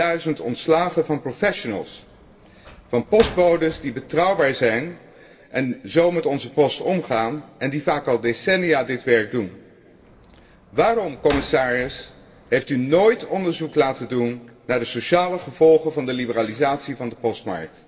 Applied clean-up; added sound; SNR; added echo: none; Slam; 16 dB; reverberation time 2.9 s.